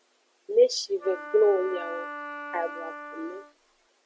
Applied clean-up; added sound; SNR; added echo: none; Wind instrument, woodwind instrument; 11 dB; none.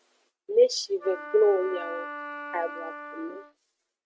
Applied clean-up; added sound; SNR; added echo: neural mask model RNNoise.